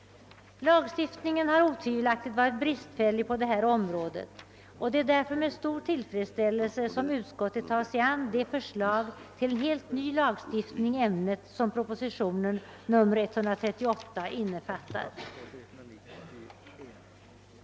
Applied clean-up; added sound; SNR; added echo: none; none; none; none.